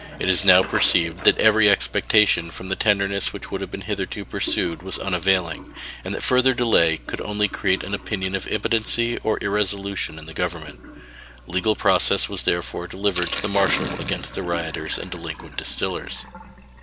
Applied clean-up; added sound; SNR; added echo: none; Sink (filling or washing); 14 dB; none.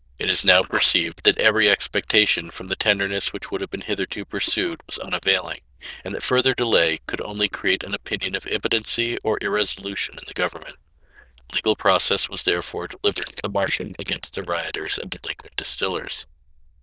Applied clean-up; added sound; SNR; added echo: neural diffusion model UNIVERSE++.